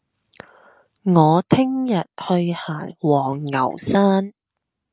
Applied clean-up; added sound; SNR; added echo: none; none; none; none.